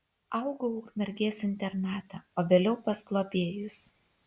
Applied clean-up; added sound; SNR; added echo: none; none; none; none.